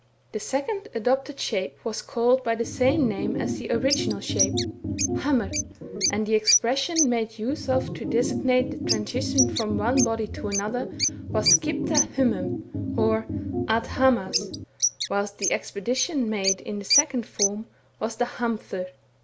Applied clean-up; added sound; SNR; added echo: none; Organ + Bird; 1 dB; none.